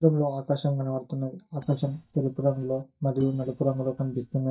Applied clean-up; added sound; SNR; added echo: neural mask model DeepFilterNet 3.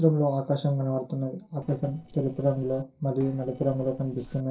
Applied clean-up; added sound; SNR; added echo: neural separator model SepFormer DNS4.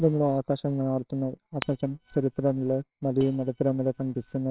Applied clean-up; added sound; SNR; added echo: neural separator model SepFormer WHAMR!.